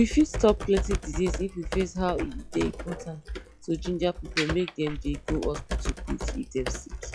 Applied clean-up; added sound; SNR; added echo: classical method log-MMSE.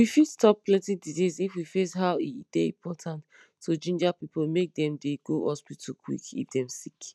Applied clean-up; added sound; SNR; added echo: none; none; none; none.